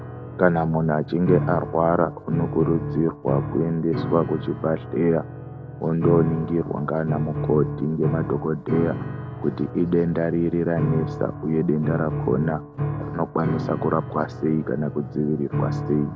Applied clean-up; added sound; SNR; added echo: none; Piano; 6 dB; none.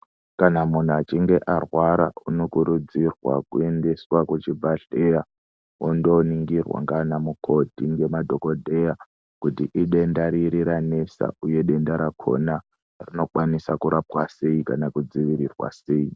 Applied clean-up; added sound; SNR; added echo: none; none; none; none.